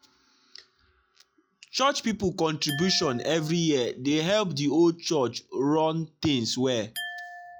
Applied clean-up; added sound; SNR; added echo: classical method log-MMSE.